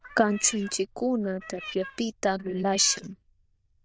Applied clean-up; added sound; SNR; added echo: neural diffusion model UNIVERSE++.